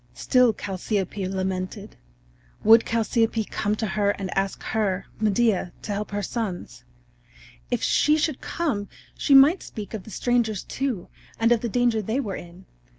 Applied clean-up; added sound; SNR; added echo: none; none; none; none.